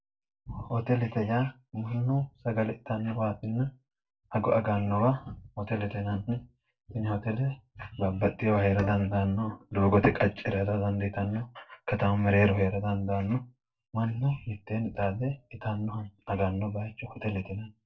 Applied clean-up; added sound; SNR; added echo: neural separator model SepFormer DNS4.